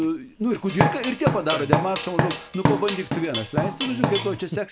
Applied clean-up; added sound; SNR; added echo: none; Drum kit; -1 dB; none.